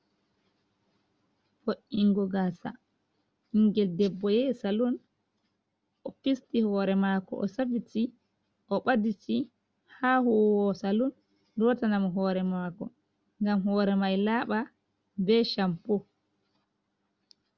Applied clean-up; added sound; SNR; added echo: none; none; none; none.